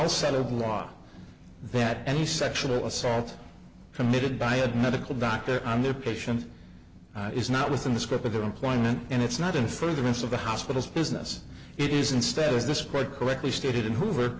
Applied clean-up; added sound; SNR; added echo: none; none; none; none.